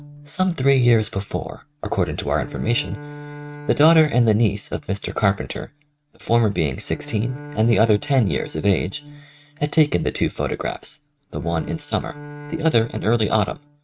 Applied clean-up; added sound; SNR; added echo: neural mask model RNNoise.